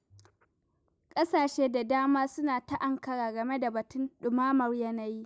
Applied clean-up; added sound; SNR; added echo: none; none; none; none.